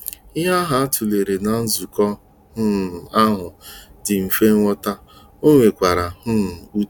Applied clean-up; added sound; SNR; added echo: none; none; none; none.